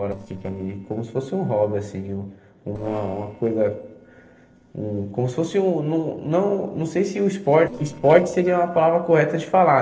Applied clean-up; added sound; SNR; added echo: neural separator model SepFormer DNS4.